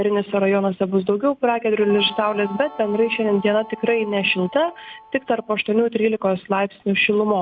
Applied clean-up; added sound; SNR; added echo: none; Guitar; 18 dB; none.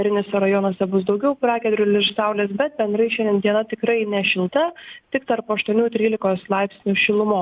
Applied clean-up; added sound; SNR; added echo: none; none; none; none.